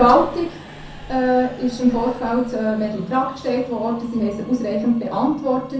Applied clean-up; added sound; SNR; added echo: none; Subway, metro, underground; 18 dB; reverberation time 0.5 s.